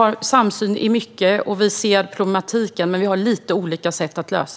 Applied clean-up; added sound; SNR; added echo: none; none; none; none.